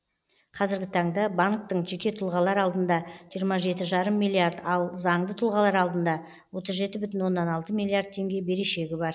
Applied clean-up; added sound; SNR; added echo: none; none; none; none.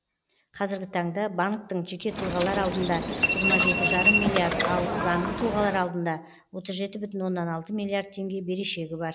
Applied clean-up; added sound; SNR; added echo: none; Subway, metro, underground; -2 dB; none.